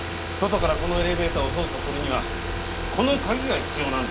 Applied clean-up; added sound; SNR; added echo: none; Car; 5 dB; none.